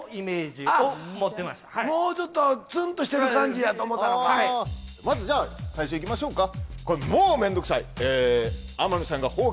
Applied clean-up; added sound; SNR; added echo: none; none; none; none.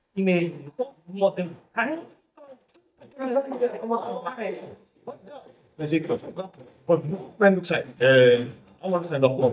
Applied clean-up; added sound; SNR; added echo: neural mask model DeepFilterNet 3.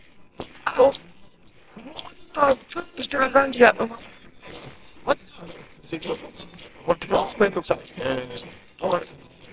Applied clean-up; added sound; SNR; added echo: neural separator model SepFormer WHAMR!.